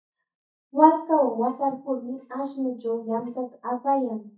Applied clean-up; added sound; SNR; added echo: neural mask model DeepFilterNet 3.